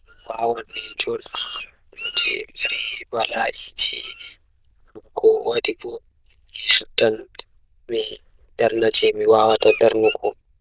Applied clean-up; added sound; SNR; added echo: neural diffusion model UNIVERSE++.